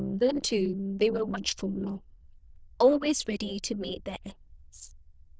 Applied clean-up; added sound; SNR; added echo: neural diffusion model UNIVERSE++.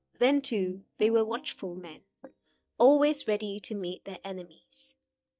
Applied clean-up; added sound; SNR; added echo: neural mask model DeepFilterNet 3.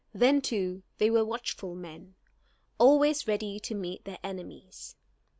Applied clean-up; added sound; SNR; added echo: none; none; none; none.